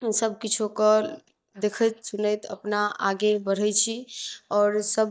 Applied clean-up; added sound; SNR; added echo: neural mask model DeepFilterNet 3.